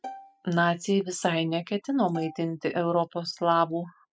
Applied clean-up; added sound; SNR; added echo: classical method spectral subtraction.